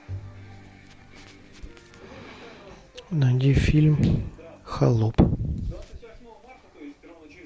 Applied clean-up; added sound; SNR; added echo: none; Bowed string instrument; 19 dB; none.